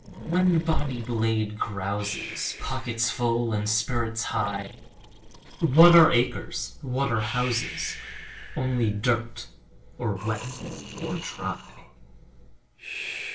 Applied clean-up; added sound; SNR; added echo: neural separator model SepFormer DNS4.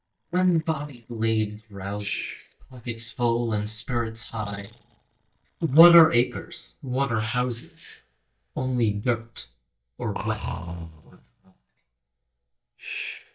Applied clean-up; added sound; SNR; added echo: neural mask model DeepFilterNet 3.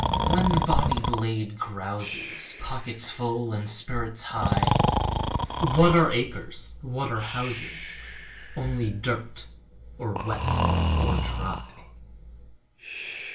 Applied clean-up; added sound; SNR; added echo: none; Breathing; 0 dB; reverberation time 0.3 s.